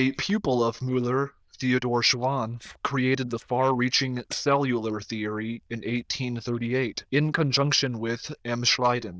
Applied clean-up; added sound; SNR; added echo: neural diffusion model UNIVERSE++.